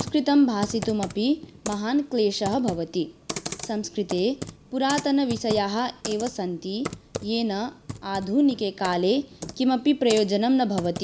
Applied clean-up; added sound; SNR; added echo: none; Computer keyboard; 13 dB; none.